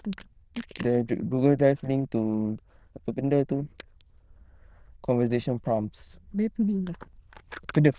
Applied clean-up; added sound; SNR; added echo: neural diffusion model UNIVERSE++.